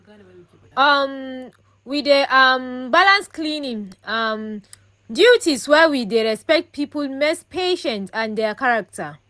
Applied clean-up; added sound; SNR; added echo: none; none; none; none.